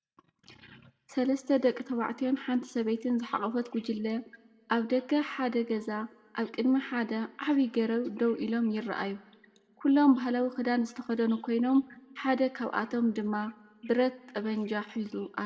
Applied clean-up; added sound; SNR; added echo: none; none; none; reverberation time 0.9 s.